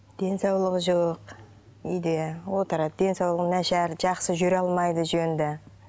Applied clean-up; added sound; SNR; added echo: none; none; none; none.